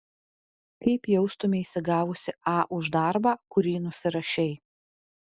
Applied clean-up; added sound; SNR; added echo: none; none; none; none.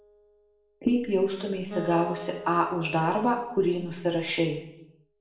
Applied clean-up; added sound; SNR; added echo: none; Acoustic guitar; 16 dB; reverberation time 0.7 s.